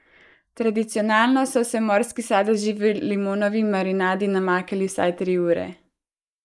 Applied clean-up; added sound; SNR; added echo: neural mask model Resemble Enhance denoiser.